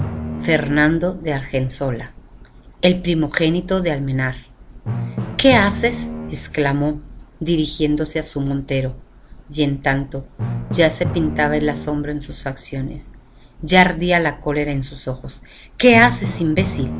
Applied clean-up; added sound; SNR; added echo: none; Drum; 10 dB; none.